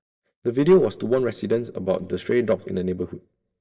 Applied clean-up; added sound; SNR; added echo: neural mask model DeepFilterNet 3.